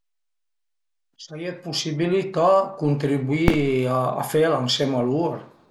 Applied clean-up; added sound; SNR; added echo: none; Fireworks; 8 dB; none.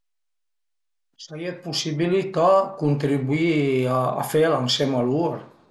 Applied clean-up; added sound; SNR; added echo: none; none; none; none.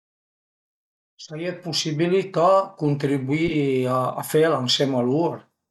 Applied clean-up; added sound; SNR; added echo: neural mask model DeepFilterNet 3.